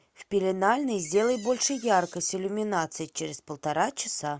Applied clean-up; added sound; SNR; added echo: none; Door; 19 dB; none.